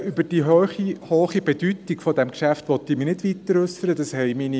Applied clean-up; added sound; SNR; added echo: none; none; none; none.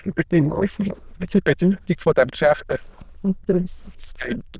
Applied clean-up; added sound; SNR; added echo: neural diffusion model UNIVERSE++.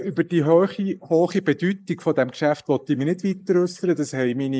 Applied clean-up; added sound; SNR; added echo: neural mask model Resemble Enhance denoiser.